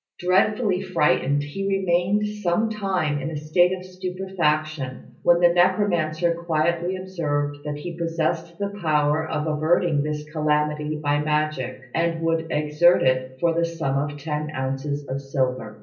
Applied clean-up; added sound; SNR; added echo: none; none; none; reverberation time 0.5 s.